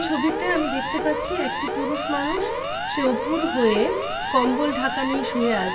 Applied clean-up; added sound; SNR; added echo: none; Siren; 3 dB; reverberation time 0.8 s.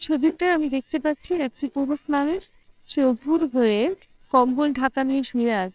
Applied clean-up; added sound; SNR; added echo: neural separator model SepFormer WHAMR!.